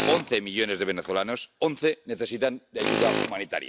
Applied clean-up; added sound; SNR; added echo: none; Tools; 3 dB; none.